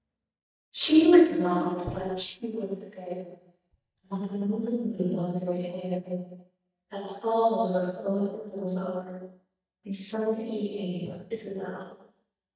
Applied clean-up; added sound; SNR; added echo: neural mask model DeepFilterNet 3.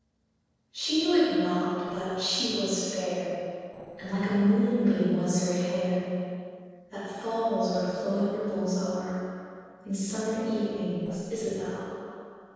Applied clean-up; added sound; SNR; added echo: neural separator model SepFormer DNS4.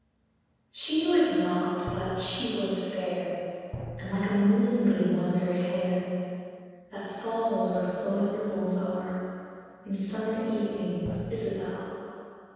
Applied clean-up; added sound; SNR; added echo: none; Drum; 12 dB; reverberation time 2.1 s.